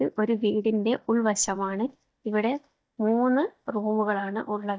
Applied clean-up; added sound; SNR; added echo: neural mask model DeepFilterNet 3.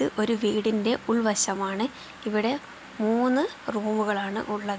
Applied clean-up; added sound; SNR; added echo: none; none; none; none.